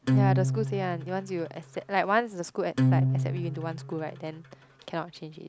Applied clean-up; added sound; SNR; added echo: none; Acoustic guitar; -2 dB; none.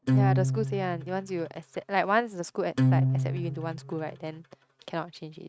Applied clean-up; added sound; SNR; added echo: neural mask model RNNoise.